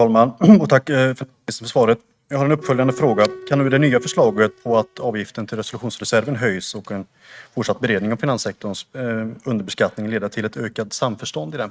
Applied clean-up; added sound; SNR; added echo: neural mask model RNNoise.